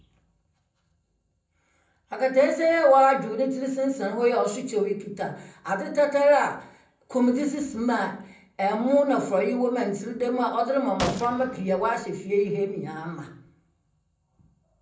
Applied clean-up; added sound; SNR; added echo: none; Gunshot, gunfire; 12 dB; reverberation time 0.6 s.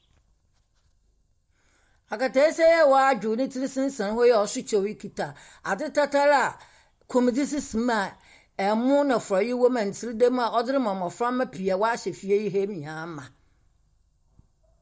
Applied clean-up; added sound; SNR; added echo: none; none; none; none.